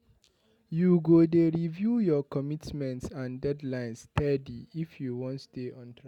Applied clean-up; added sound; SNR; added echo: none; none; none; none.